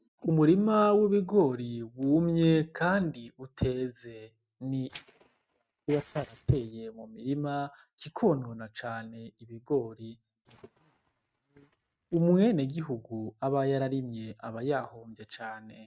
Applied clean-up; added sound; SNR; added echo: neural mask model RNNoise.